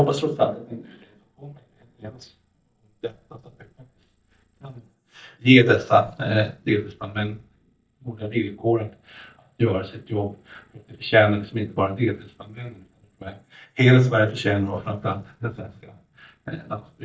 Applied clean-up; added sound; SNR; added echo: neural mask model DeepFilterNet 3.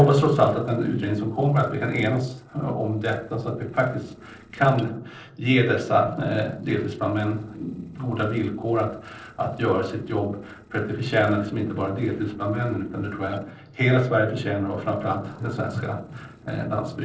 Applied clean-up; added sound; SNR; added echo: neural separator model SepFormer DNS4.